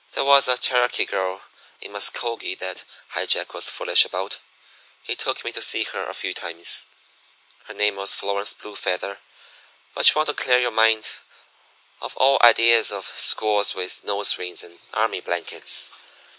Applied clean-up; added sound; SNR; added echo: none; none; none; none.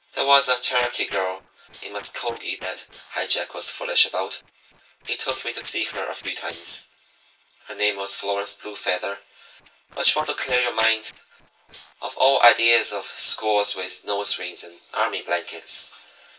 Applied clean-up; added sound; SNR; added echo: neural separator model SepFormer DNS4.